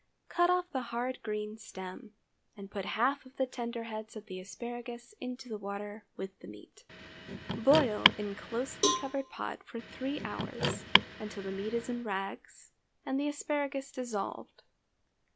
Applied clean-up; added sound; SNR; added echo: none; Cowbell + Car; -1 dB; none.